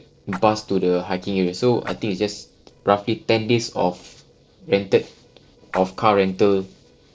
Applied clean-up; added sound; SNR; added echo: neural separator model SepFormer DNS4.